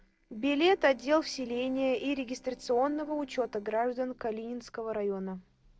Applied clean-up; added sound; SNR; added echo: neural separator model SepFormer DNS4.